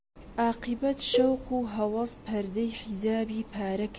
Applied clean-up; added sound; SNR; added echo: none; Cowbell; 5 dB; none.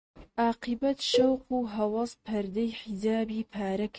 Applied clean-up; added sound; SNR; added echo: neural mask model RNNoise.